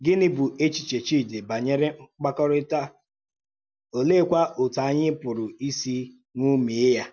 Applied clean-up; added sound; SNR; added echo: none; none; none; none.